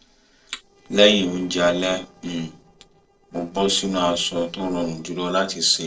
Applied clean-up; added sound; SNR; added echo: neural separator model SepFormer DNS4.